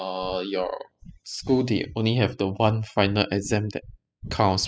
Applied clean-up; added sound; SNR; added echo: classical method spectral subtraction.